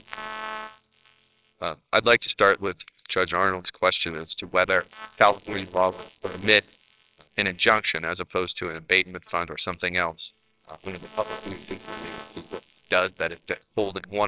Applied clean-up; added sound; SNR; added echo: neural separator model SepFormer WHAMR!.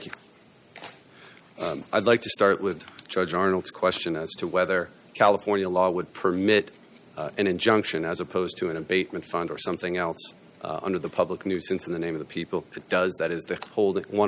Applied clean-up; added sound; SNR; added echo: none; none; none; none.